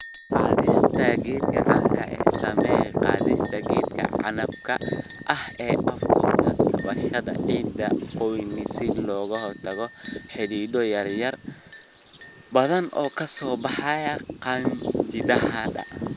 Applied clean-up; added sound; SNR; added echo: none; Chink, clink; 14 dB; none.